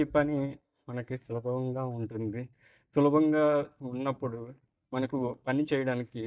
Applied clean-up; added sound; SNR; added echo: neural mask model DeepFilterNet 3.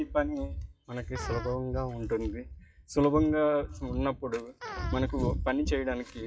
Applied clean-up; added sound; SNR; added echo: classical method WPE with log-MMSE.